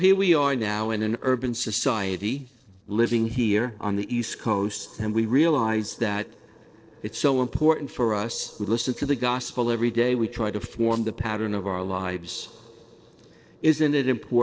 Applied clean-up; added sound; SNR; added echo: neural separator model SepFormer DNS4.